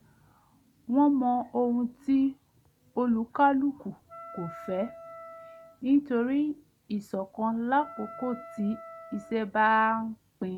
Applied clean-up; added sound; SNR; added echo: none; Wind instrument, woodwind instrument; 17 dB; none.